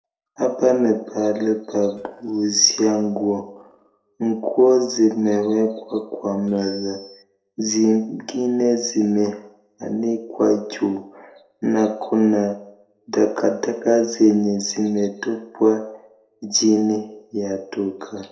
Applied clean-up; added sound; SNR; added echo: neural separator model SepFormer DNS4.